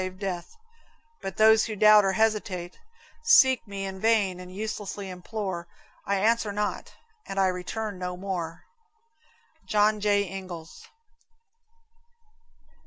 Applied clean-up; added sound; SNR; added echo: none; none; none; none.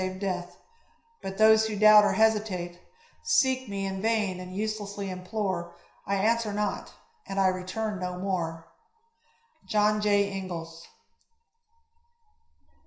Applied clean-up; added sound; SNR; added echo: none; none; none; reverberation time 0.5 s.